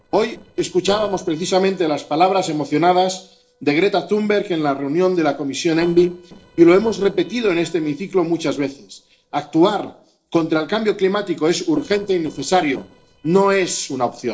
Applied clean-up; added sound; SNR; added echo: neural separator model SepFormer DNS4.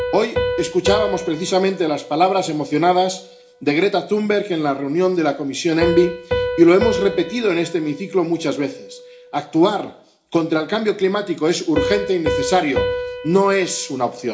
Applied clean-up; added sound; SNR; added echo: none; Piano; 8 dB; reverberation time 0.4 s.